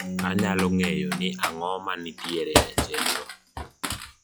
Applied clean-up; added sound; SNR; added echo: classical method log-MMSE.